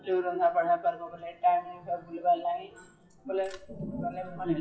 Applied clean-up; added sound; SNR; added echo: classical method WPE with log-MMSE.